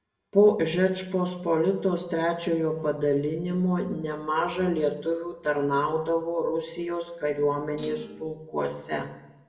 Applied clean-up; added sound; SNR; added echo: none; Thump, thud; 12 dB; reverberation time 0.6 s.